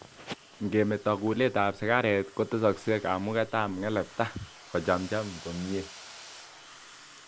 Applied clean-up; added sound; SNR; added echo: none; Domestic sounds, home sounds; 19 dB; none.